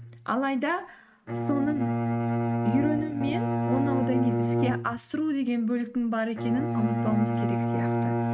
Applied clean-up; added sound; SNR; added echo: neural mask model RNNoise.